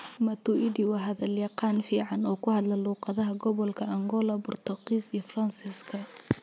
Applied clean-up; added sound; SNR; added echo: none; none; none; none.